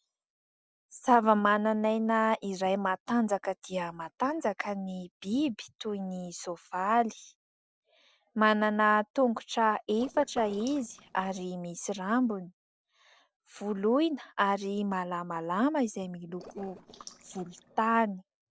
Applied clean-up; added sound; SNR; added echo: neural separator model SepFormer DNS4.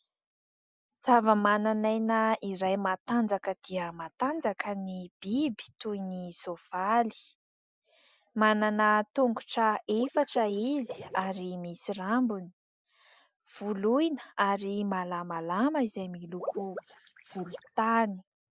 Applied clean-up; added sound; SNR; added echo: neural mask model Resemble Enhance denoiser.